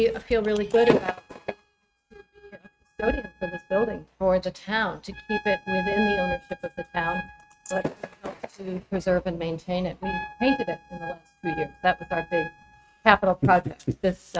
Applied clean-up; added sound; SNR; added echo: neural mask model RNNoise.